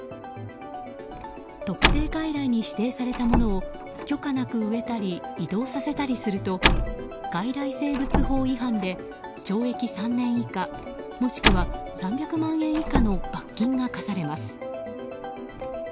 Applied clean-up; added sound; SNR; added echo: none; Slam; 2 dB; none.